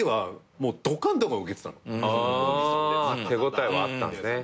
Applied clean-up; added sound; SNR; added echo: none; none; none; none.